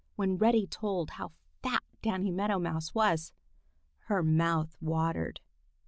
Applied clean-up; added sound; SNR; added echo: none; none; none; none.